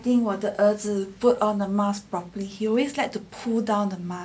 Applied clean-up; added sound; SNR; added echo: none; none; none; none.